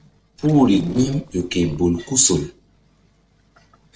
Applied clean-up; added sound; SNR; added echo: neural separator model SepFormer DNS4.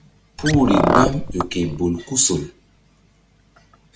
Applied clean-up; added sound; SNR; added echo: none; Car; -2 dB; none.